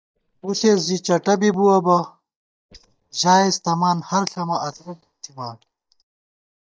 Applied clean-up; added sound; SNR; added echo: neural mask model DeepFilterNet 3.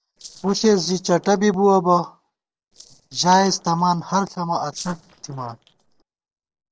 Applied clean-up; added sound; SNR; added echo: neural separator model SepFormer DNS4.